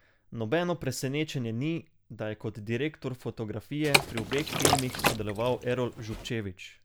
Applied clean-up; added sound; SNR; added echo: none; Liquid; -2 dB; none.